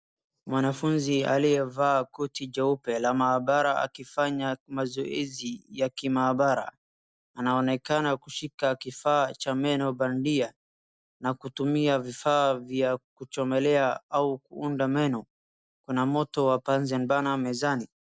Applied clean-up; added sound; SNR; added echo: none; none; none; none.